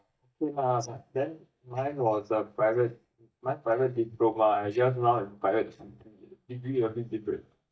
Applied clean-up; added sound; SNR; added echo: neural mask model DeepFilterNet 3.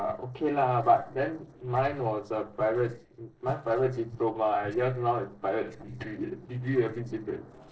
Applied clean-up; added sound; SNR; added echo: neural separator model SepFormer DNS4.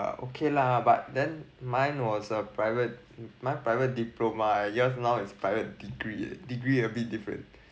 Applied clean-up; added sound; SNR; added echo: none; none; none; none.